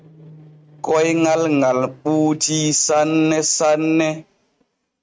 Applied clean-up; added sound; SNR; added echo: neural mask model RNNoise.